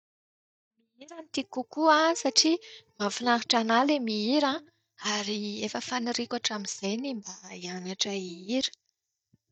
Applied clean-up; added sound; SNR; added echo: neural mask model DeepFilterNet 3.